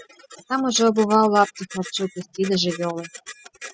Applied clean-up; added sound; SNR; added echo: classical method spectral subtraction.